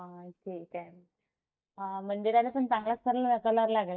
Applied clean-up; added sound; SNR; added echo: neural mask model DeepFilterNet 3.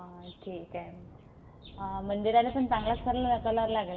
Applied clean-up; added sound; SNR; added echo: none; Thunder / Rain; 14 dB; reverberation time 2.0 s.